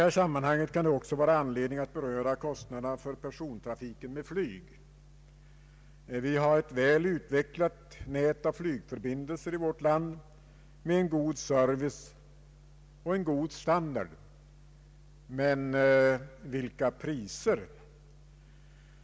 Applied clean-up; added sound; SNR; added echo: none; none; none; none.